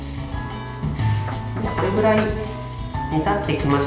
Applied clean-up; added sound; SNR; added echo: none; Knock; 18 dB; reverberation time 1.1 s.